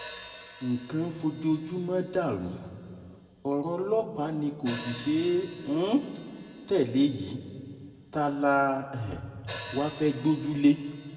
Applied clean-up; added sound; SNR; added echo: none; Hi-hat; 14 dB; reverberation time 1.7 s.